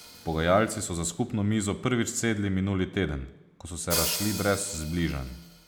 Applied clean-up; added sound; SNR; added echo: none; Hi-hat; 11 dB; none.